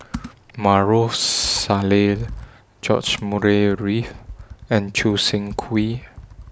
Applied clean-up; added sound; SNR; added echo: none; Computer keyboard; 18 dB; none.